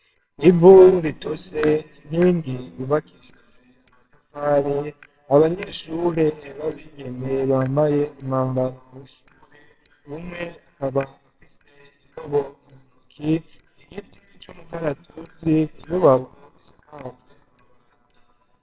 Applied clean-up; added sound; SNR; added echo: neural separator model SepFormer WHAMR!.